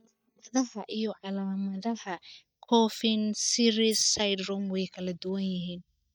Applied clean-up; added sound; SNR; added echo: neural mask model DeepFilterNet 3.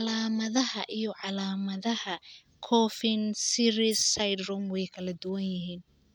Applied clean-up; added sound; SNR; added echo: none; Tambourine; 14 dB; none.